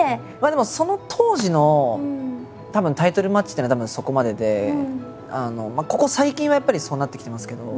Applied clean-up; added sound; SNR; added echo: none; none; none; none.